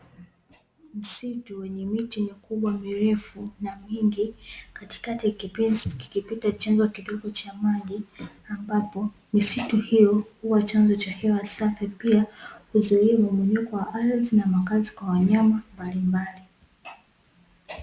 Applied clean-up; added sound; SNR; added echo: none; none; none; none.